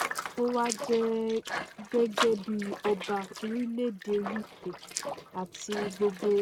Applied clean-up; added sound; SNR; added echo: neural mask model RNNoise.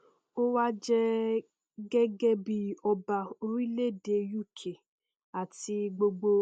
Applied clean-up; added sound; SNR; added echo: none; none; none; none.